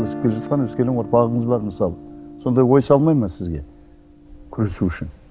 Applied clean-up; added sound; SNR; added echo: none; Guitar; 15 dB; none.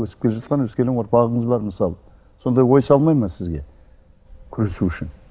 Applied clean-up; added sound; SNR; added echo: none; none; none; none.